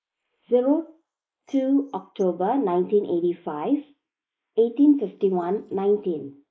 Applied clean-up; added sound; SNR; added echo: neural mask model Resemble Enhance denoiser.